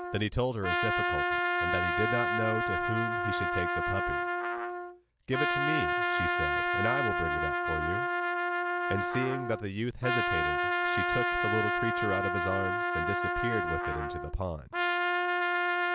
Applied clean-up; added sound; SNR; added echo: none; Trumpet; -5 dB; none.